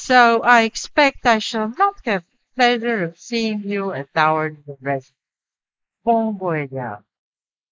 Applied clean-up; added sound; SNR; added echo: neural mask model Resemble Enhance denoiser.